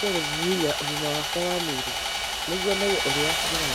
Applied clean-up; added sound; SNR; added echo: none; Sawing; -2 dB; none.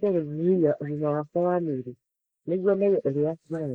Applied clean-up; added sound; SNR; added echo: neural mask model Resemble Enhance denoiser.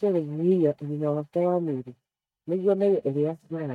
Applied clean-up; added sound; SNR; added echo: neural mask model DeepFilterNet 3.